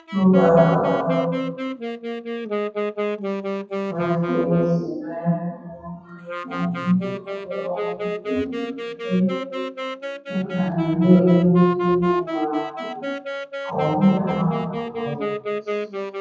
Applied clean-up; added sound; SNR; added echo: classical method WPE with log-MMSE.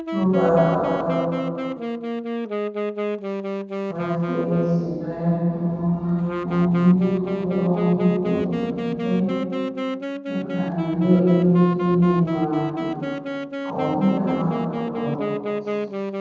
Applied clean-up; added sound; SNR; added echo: none; Wind instrument, woodwind instrument; 5 dB; reverberation time 2.1 s.